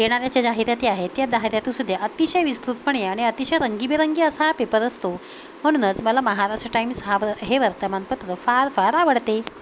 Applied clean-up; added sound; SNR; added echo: none; none; none; none.